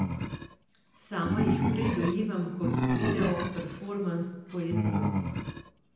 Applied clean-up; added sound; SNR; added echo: none; Animal; -2 dB; reverberation time 0.9 s.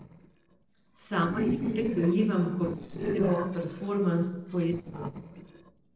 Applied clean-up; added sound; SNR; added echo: neural separator model SepFormer DNS4.